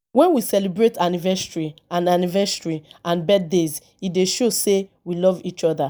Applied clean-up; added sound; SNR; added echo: none; none; none; none.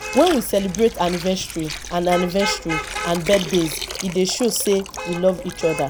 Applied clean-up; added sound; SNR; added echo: none; Water + Traffic noise, roadway noise / Vehicle horn, car horn, honking; 9 dB; none.